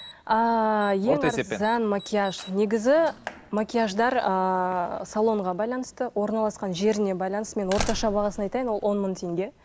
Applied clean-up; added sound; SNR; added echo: none; Slam; 16 dB; none.